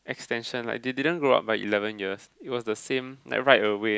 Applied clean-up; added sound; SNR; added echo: none; none; none; none.